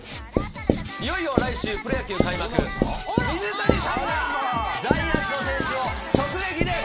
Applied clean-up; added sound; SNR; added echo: none; Writing; 0 dB; none.